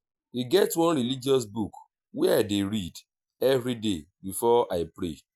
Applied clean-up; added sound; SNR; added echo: none; none; none; none.